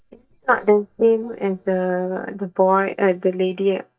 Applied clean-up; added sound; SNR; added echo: neural mask model DeepFilterNet 3.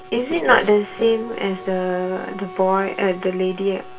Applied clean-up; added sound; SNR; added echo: none; Wind instrument, woodwind instrument; 17 dB; reverberation time 0.2 s.